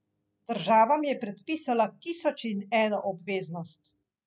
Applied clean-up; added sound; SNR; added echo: none; none; none; none.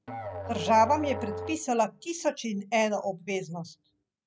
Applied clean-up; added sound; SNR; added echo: none; Musical instrument; 9 dB; none.